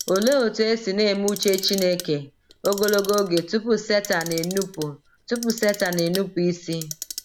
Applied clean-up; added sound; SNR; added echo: none; Clock; 13 dB; none.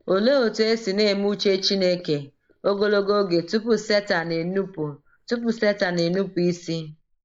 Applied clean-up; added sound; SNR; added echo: neural mask model Resemble Enhance denoiser.